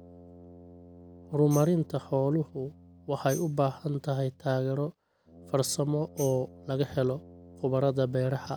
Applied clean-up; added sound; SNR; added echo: none; Tambourine + Brass instrument; 20 dB; none.